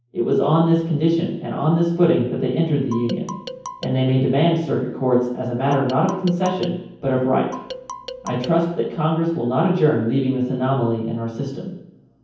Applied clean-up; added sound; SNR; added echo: none; Marimba, xylophone; 15 dB; reverberation time 0.9 s.